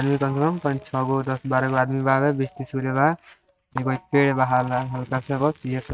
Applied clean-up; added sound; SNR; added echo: neural mask model RNNoise.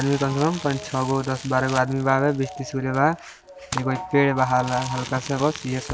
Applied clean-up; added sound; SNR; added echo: none; Crumpling, crinkling; 15 dB; none.